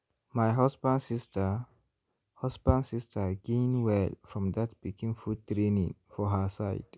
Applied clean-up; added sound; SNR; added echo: none; none; none; none.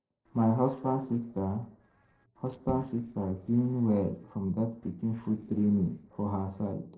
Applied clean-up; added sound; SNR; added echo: neural separator model SepFormer DNS4.